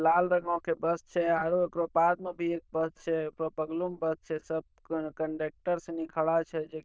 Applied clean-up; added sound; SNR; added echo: neural diffusion model UNIVERSE++.